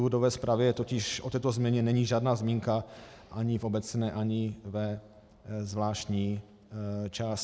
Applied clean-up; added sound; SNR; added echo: none; none; none; none.